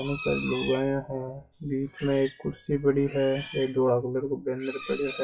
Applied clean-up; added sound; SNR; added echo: classical method WPE with log-MMSE.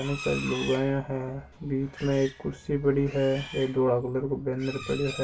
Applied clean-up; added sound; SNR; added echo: none; Livestock, farm animals, working animals; 14 dB; reverberation time 0.1 s.